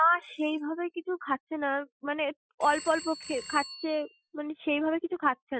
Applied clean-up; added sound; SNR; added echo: classical method Wiener filter.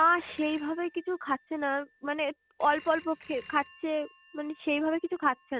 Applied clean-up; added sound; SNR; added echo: none; Telephone; 16 dB; none.